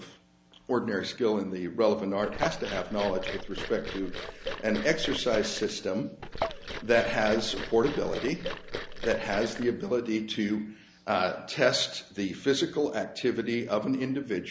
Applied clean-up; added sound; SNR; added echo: none; Liquid; 7 dB; none.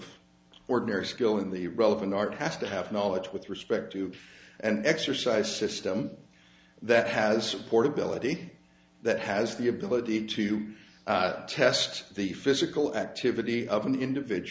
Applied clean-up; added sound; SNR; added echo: none; none; none; none.